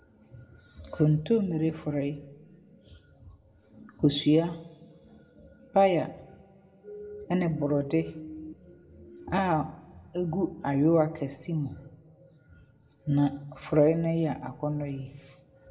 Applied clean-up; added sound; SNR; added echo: none; Siren; 12 dB; reverberation time 0.8 s.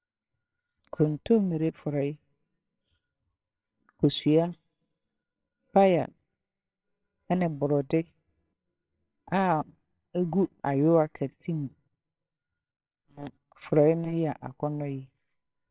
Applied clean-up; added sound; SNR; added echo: neural separator model SepFormer WHAMR!.